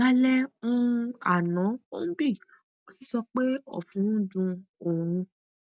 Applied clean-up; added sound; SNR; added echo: none; none; none; none.